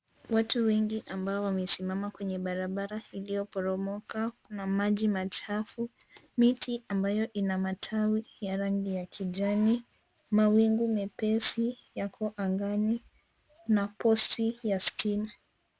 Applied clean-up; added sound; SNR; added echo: none; none; none; none.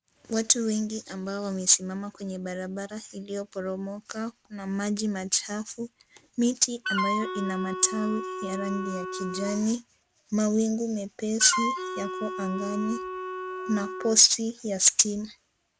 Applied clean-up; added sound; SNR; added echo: none; Wind instrument, woodwind instrument; 5 dB; none.